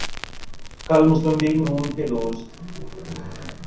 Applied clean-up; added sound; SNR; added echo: none; Crackle; 10 dB; reverberation time 0.6 s.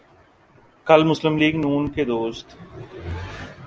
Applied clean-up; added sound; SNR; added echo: none; none; none; none.